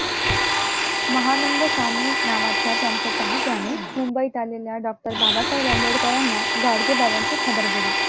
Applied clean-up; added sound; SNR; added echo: none; Domestic sounds, home sounds; -3 dB; none.